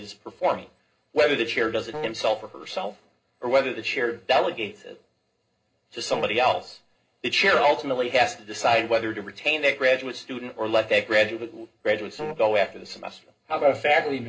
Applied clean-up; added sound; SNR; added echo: neural separator model SepFormer DNS4.